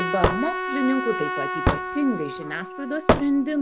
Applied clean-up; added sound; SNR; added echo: none; Trumpet + Hammer / Wood; 0 dB; none.